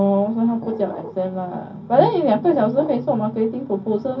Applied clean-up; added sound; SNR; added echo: none; Glass; 17 dB; reverberation time 0.4 s.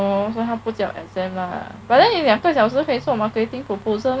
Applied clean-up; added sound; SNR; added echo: none; none; none; none.